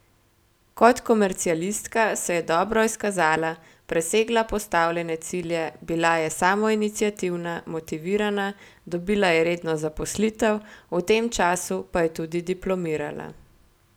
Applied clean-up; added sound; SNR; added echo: none; none; none; none.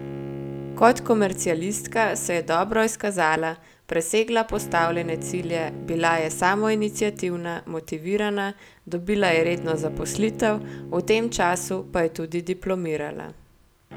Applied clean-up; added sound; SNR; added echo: none; Bowed string instrument; 13 dB; none.